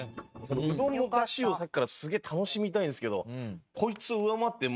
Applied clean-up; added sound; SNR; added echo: neural mask model RNNoise.